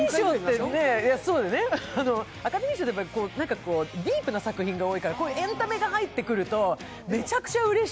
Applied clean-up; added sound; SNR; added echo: none; none; none; none.